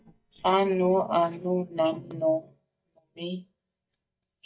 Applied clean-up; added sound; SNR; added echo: neural mask model DeepFilterNet 3.